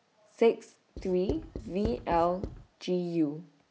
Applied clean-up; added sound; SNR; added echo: none; Writing; 10 dB; none.